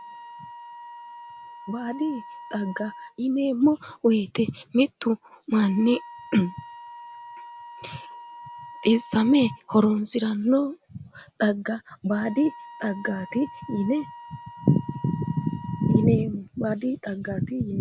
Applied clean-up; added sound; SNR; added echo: none; Wind instrument, woodwind instrument; 18 dB; none.